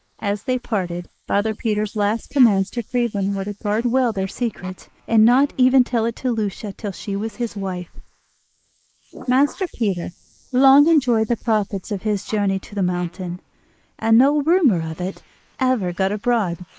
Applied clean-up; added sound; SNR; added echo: neural mask model Resemble Enhance denoiser.